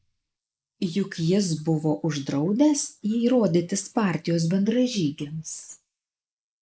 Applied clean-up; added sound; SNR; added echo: neural mask model Resemble Enhance denoiser.